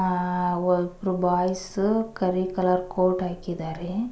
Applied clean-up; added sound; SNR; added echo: none; none; none; none.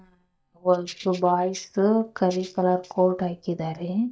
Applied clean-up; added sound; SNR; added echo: neural mask model DeepFilterNet 3.